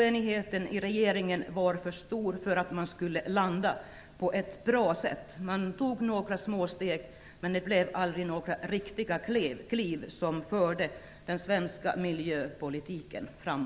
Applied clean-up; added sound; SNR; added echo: none; none; none; none.